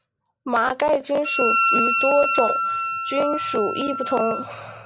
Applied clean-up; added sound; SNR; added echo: none; Wind instrument, woodwind instrument; 0 dB; none.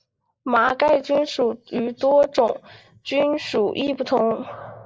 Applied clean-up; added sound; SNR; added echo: neural mask model Resemble Enhance denoiser.